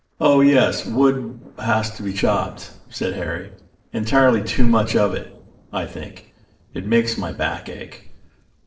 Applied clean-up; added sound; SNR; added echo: neural separator model SepFormer DNS4.